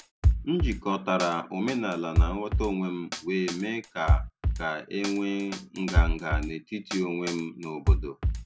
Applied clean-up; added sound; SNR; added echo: none; Drum kit; -2 dB; none.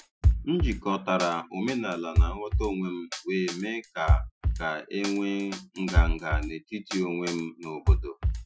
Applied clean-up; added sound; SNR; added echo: classical method Wiener filter.